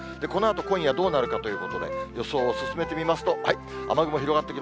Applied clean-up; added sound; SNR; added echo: none; Wind instrument, woodwind instrument; 9 dB; none.